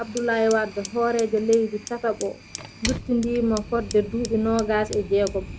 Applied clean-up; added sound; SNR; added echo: none; Fire; 12 dB; none.